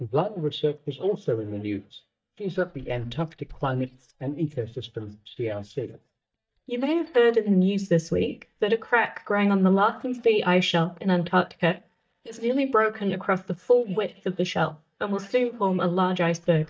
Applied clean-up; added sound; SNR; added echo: neural mask model DeepFilterNet 3.